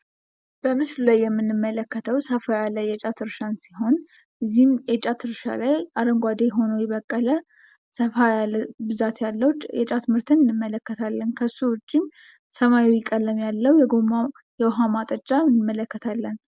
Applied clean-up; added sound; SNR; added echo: none; none; none; none.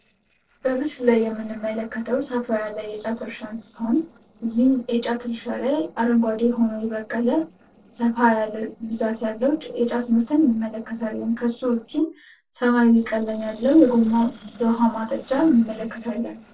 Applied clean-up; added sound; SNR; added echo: neural separator model SepFormer DNS4.